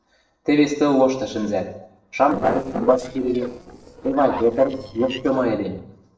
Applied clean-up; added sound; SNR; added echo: neural separator model SepFormer DNS4.